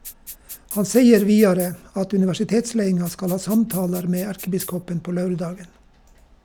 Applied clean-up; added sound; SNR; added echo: none; Rattle (instrument); 16 dB; none.